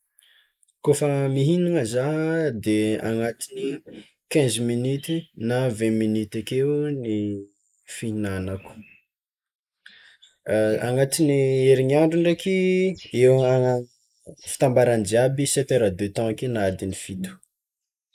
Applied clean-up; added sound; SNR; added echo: neural mask model Resemble Enhance denoiser.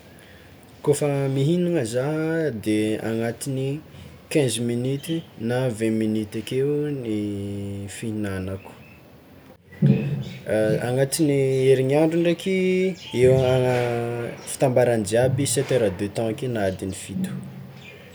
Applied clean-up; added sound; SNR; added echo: none; none; none; none.